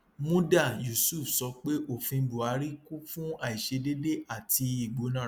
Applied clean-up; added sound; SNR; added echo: none; none; none; none.